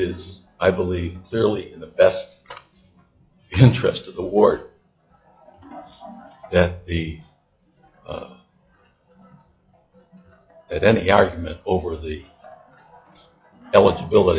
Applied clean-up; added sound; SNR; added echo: classical method log-MMSE.